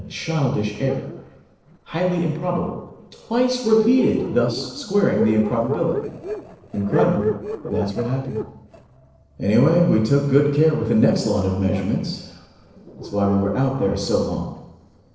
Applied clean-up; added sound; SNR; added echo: neural separator model SepFormer DNS4.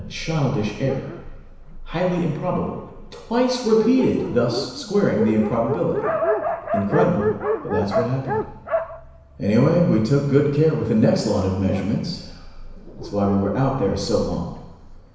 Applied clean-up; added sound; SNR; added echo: none; Dog; 7 dB; reverberation time 1.0 s.